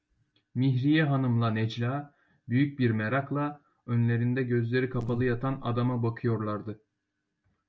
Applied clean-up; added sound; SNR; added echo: none; Buzz; 10 dB; none.